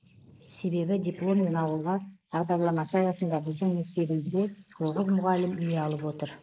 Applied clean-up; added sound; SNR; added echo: neural mask model Resemble Enhance denoiser.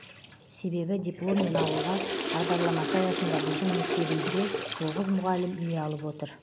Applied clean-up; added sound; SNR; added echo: none; Toilet flush / Water; 1 dB; none.